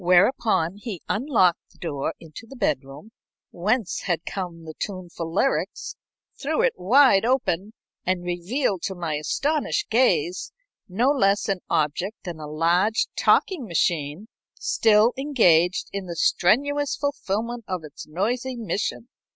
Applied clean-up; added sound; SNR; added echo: none; none; none; none.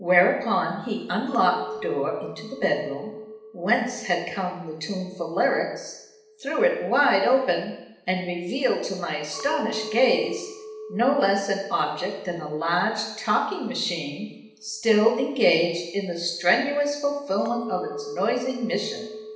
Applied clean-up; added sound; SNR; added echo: none; Chink, clink; 16 dB; reverberation time 0.8 s.